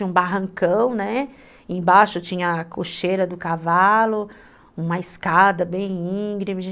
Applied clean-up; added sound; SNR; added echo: none; none; none; none.